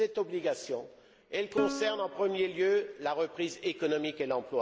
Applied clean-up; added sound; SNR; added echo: none; Plucked string instrument; 10 dB; none.